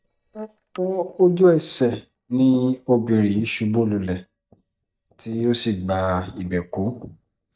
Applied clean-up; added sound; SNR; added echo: neural mask model DeepFilterNet 3.